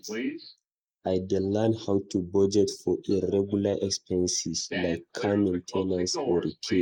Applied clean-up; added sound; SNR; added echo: neural mask model Resemble Enhance denoiser.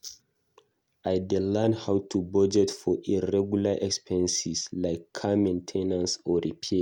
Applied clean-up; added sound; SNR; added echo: none; none; none; none.